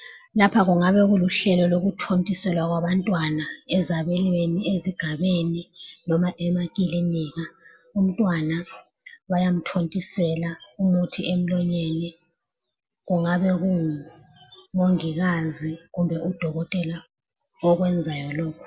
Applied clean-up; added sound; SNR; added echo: none; none; none; none.